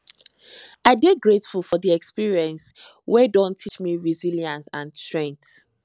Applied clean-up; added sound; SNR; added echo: none; none; none; none.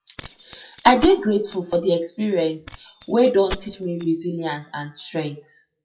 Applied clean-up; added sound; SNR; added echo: classical method WPE with log-MMSE.